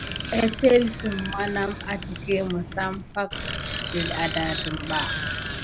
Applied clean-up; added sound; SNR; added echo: none; Bicycle; 5 dB; none.